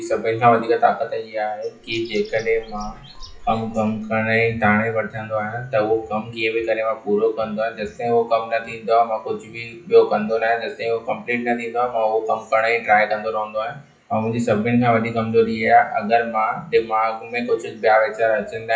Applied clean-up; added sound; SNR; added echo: classical method WPE with log-MMSE.